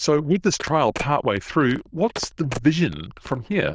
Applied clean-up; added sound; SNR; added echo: neural diffusion model UNIVERSE++.